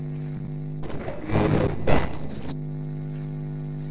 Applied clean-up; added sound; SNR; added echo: neural separator model SepFormer DNS4.